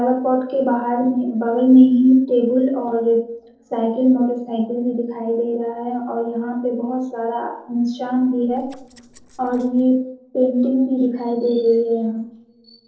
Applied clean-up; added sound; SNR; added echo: neural separator model SepFormer DNS4.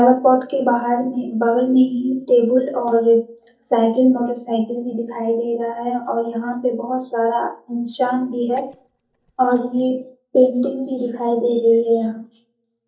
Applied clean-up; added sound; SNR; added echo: neural mask model DeepFilterNet 3.